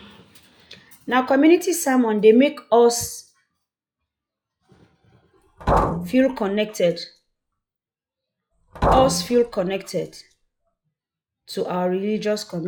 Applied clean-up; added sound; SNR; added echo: classical method log-MMSE.